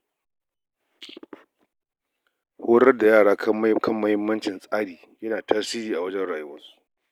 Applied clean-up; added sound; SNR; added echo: none; none; none; none.